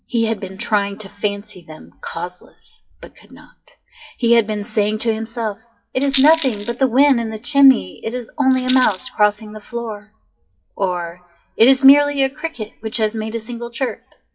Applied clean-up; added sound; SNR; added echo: classical method WPE with log-MMSE.